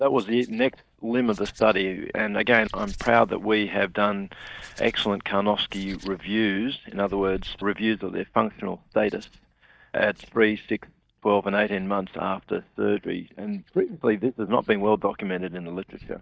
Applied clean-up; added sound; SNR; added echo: neural mask model DeepFilterNet 3.